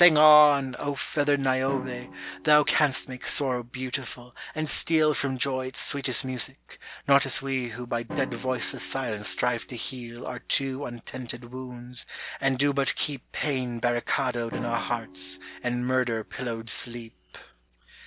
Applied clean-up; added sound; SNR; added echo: none; Drum; 19 dB; none.